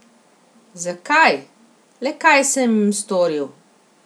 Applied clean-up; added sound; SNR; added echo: none; none; none; none.